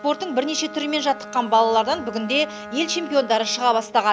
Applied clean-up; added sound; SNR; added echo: none; Bowed string instrument; 15 dB; none.